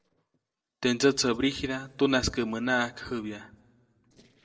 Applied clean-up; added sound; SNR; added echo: neural separator model SepFormer DNS4.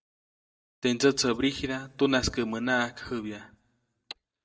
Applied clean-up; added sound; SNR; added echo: neural mask model DeepFilterNet 3.